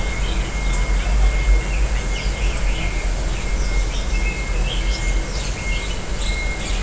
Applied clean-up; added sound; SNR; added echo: none; none; none; none.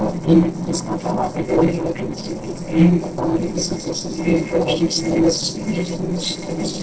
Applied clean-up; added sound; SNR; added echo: neural separator model SepFormer DNS4.